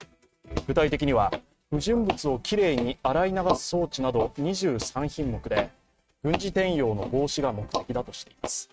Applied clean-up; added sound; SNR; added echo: neural mask model RNNoise.